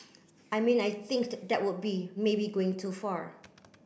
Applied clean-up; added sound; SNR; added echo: none; none; none; none.